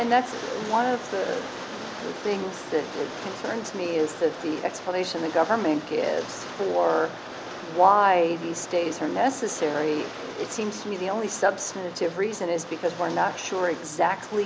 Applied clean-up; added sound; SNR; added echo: none; Rain; 12 dB; none.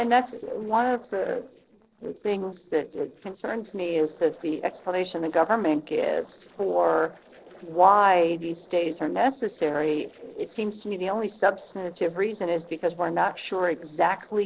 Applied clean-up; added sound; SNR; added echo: neural separator model SepFormer DNS4.